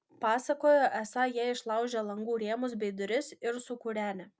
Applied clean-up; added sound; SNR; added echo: none; none; none; none.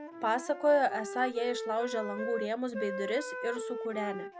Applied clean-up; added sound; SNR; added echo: none; Wind instrument, woodwind instrument; 7 dB; none.